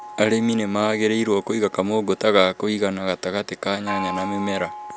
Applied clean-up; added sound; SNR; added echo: none; Gong; 13 dB; none.